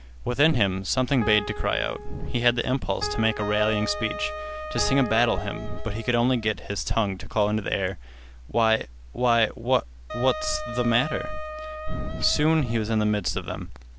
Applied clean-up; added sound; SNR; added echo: none; Piano + Wind instrument, woodwind instrument; 10 dB; none.